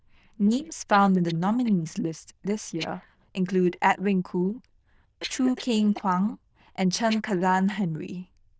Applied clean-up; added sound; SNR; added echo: neural diffusion model UNIVERSE++.